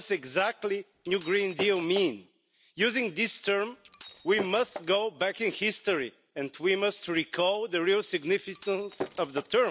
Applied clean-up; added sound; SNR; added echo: none; Shatter; 12 dB; none.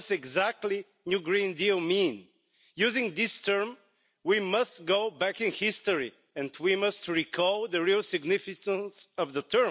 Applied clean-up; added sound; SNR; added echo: none; none; none; none.